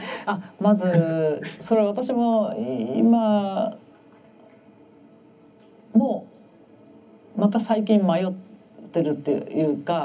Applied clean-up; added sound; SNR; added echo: none; none; none; reverberation time 0.4 s.